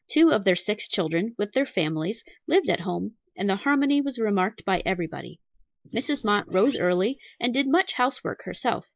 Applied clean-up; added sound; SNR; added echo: neural mask model Resemble Enhance denoiser.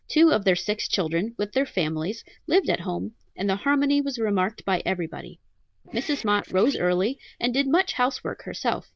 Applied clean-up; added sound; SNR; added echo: neural diffusion model UNIVERSE++.